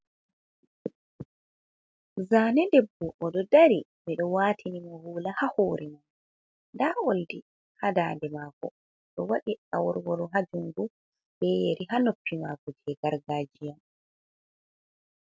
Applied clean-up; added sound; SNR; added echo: none; none; none; none.